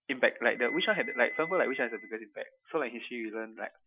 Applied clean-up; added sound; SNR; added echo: classical method Wiener filter.